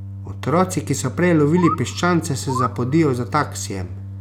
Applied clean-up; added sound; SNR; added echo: none; Bird + Organ; 9 dB; none.